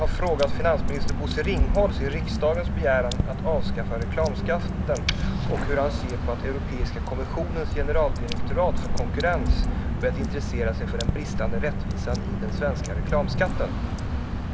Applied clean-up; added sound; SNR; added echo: none; Drip / Water; -3 dB; none.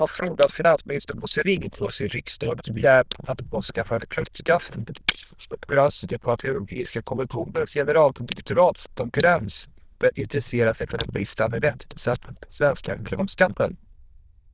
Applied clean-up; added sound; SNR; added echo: neural diffusion model UNIVERSE++.